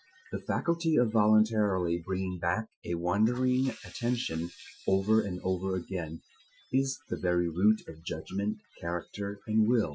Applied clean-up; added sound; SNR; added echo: classical method Wiener filter.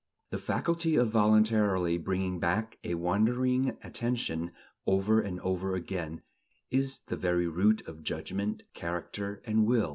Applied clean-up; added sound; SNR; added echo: none; none; none; none.